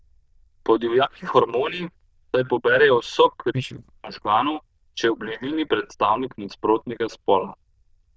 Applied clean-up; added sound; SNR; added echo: neural diffusion model UNIVERSE++.